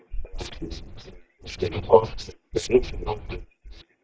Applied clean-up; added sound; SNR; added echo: neural mask model DeepFilterNet 3.